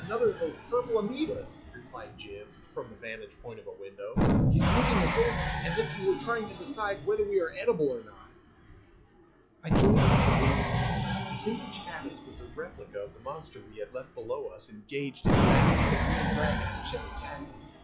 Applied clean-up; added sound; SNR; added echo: classical method log-MMSE.